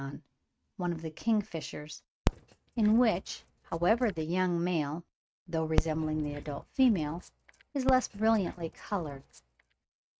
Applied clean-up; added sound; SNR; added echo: neural mask model RNNoise.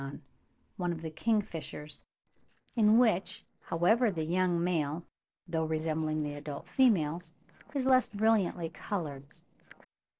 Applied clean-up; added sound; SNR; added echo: neural separator model SepFormer DNS4.